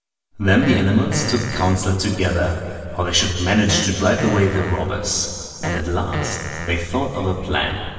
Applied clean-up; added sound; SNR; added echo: none; Fart; 10 dB; reverberation time 2.4 s.